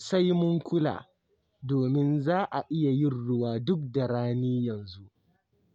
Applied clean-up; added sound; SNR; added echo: none; none; none; none.